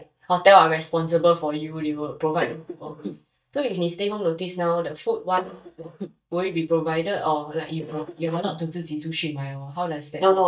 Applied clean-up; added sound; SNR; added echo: neural mask model DeepFilterNet 3.